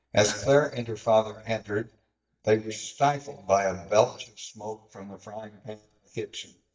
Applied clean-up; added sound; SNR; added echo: neural mask model DeepFilterNet 3.